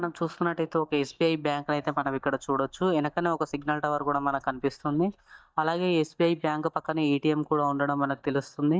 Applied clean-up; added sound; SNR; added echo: neural mask model DeepFilterNet 3.